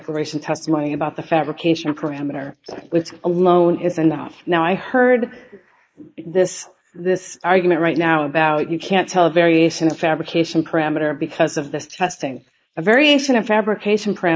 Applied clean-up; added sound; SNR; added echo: neural mask model Resemble Enhance denoiser.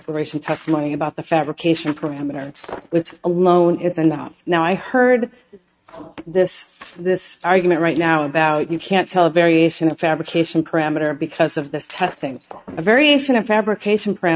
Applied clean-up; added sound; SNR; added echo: neural mask model RNNoise.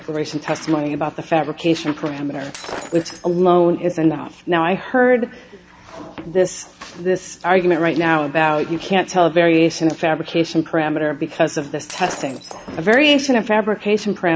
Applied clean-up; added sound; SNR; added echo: none; Shatter; 17 dB; none.